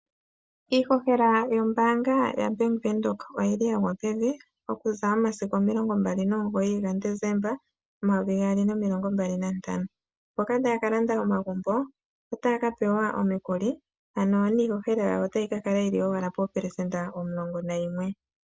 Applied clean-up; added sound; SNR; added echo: none; none; none; none.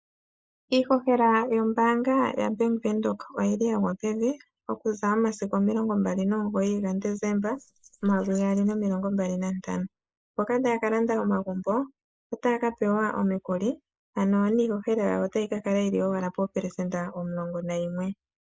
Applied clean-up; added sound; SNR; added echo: neural mask model Resemble Enhance denoiser.